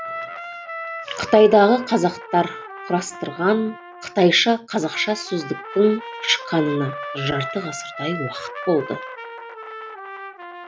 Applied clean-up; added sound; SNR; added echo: none; Trumpet; 12 dB; none.